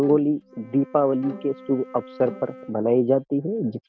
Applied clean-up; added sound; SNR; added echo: none; Wind instrument, woodwind instrument + Bowed string instrument; 18 dB; none.